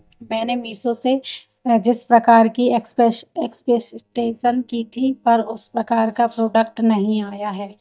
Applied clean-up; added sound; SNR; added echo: neural mask model DeepFilterNet 3.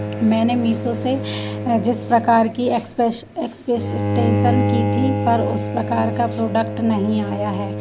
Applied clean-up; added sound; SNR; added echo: none; Bowed string instrument; 3 dB; none.